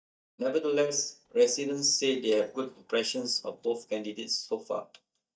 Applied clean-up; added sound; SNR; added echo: neural mask model DeepFilterNet 3.